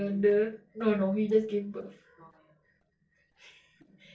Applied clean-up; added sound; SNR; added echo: neural separator model SepFormer DNS4.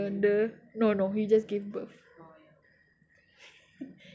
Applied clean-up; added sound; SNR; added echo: none; none; none; none.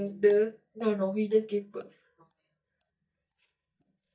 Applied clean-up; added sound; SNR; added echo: neural mask model DeepFilterNet 3.